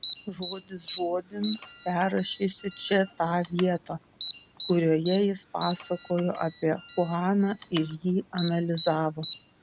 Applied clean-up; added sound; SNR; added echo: none; Alarm; 4 dB; none.